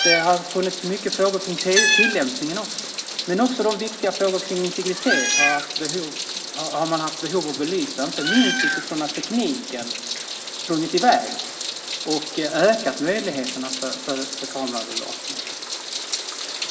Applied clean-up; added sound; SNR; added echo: none; Meow; 2 dB; reverberation time 0.6 s.